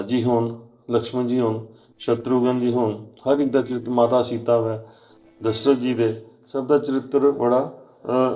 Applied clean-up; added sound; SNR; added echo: neural separator model SepFormer DNS4.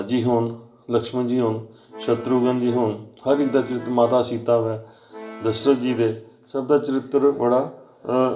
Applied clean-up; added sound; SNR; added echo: none; Accordion; 16 dB; reverberation time 0.5 s.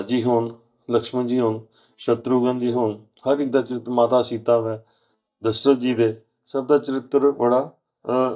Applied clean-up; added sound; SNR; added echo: neural mask model DeepFilterNet 3.